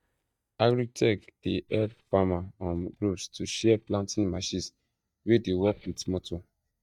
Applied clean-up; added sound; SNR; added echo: neural mask model DeepFilterNet 3.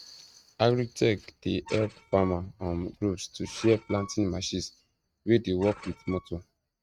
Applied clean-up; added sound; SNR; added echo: neural mask model RNNoise.